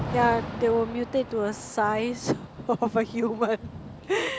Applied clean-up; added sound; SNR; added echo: none; Thunder / Rain; 11 dB; none.